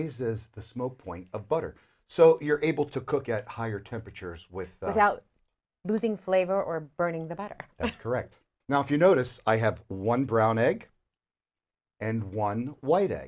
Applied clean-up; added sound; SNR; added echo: none; none; none; none.